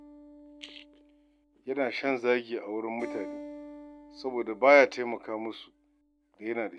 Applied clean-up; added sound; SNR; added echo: none; Acoustic guitar; 18 dB; none.